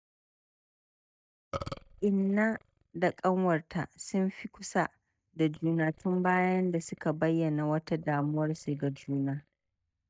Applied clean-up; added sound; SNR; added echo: neural mask model DeepFilterNet 3.